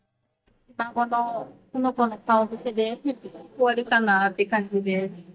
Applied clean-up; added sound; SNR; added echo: neural mask model DeepFilterNet 3.